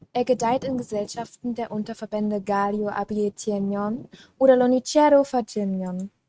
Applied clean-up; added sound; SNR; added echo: neural mask model RNNoise.